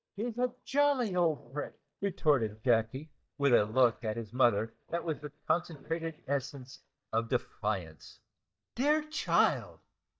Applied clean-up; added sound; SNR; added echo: neural mask model DeepFilterNet 3.